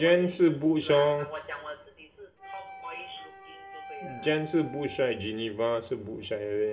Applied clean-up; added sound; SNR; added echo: none; Wind instrument, woodwind instrument; 16 dB; reverberation time 0.4 s.